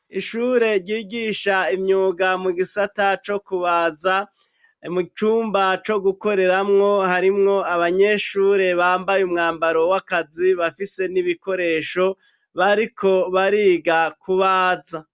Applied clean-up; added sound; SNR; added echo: none; none; none; none.